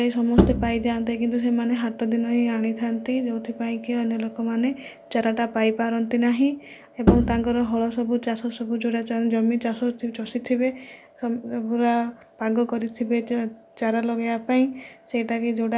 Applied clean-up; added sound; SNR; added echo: none; Bowed string instrument; 0 dB; none.